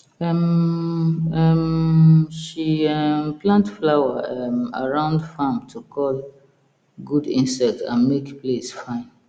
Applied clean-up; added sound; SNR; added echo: none; none; none; none.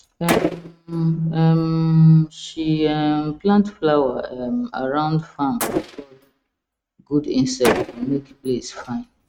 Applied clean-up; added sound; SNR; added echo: neural mask model RNNoise.